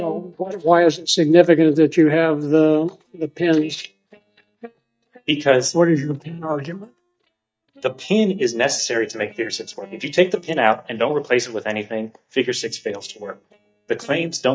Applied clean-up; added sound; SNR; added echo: neural mask model DeepFilterNet 3.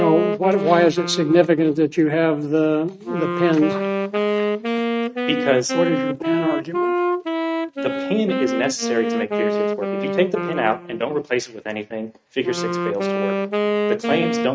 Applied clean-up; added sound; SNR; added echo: neural mask model RNNoise.